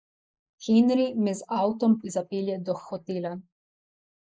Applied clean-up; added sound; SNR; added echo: neural mask model Resemble Enhance denoiser.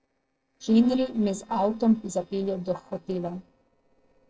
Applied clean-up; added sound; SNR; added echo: neural separator model SepFormer DNS4.